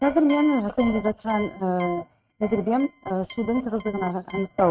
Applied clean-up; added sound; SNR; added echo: neural mask model RNNoise.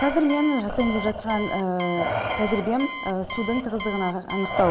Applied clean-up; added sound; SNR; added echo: none; Alarm + Respiratory sounds; 5 dB; none.